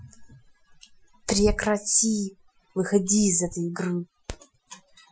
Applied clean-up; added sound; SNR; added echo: classical method Wiener filter.